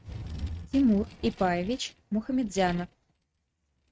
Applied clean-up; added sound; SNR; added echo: neural mask model RNNoise.